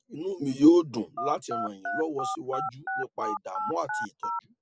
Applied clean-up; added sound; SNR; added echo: none; Telephone; 5 dB; none.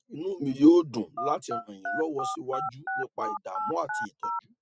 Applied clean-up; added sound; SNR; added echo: neural mask model RNNoise.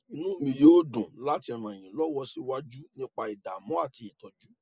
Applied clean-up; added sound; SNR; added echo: none; none; none; none.